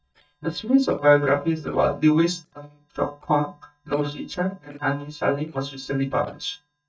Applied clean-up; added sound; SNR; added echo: neural mask model DeepFilterNet 3.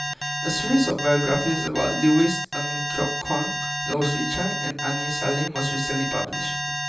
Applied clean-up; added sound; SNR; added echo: none; Alarm; 3 dB; reverberation time 0.3 s.